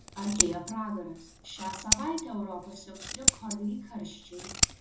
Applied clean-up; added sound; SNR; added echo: none; Scissors; -5 dB; reverberation time 0.5 s.